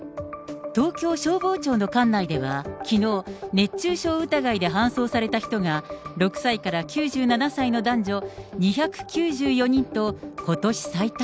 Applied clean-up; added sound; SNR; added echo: none; none; none; none.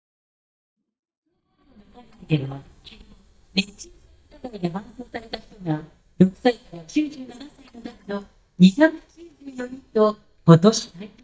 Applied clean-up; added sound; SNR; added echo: neural mask model DeepFilterNet 3.